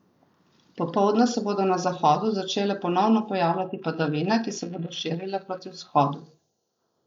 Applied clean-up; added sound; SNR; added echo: neural mask model Resemble Enhance denoiser.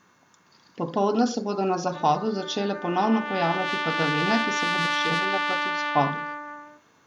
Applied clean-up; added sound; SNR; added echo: none; Trumpet; 3 dB; none.